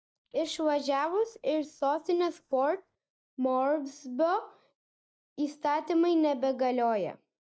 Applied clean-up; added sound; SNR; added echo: neural mask model DeepFilterNet 3.